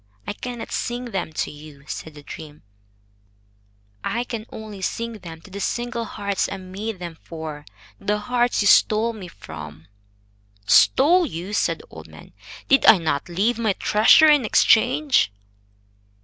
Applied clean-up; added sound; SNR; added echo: none; none; none; none.